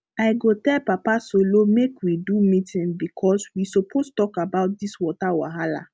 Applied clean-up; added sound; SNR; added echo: none; none; none; none.